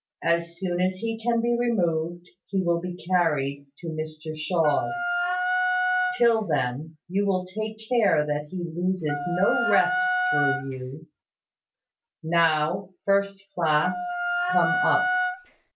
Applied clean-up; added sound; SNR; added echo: none; Wind instrument, woodwind instrument; 0 dB; none.